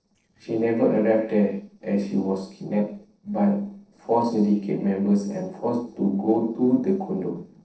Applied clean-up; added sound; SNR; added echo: neural separator model SepFormer DNS4.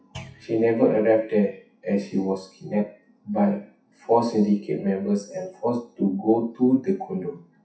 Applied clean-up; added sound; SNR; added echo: classical method WPE with log-MMSE.